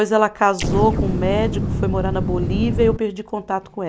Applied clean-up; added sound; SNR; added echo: none; Explosion; 1 dB; none.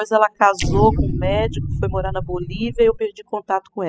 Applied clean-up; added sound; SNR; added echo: classical method spectral subtraction.